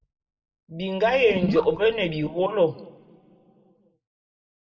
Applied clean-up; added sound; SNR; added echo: none; Gurgling / Liquid; 4 dB; reverberation time 0.8 s.